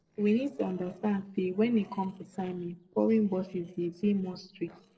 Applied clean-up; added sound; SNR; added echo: neural separator model SepFormer DNS4.